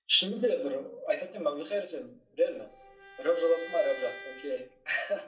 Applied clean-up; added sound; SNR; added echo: none; Bowed string instrument; 16 dB; reverberation time 0.2 s.